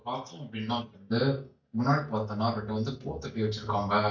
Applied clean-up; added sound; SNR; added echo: neural mask model DeepFilterNet 3.